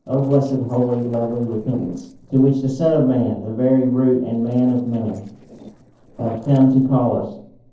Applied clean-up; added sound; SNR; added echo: neural separator model SepFormer DNS4.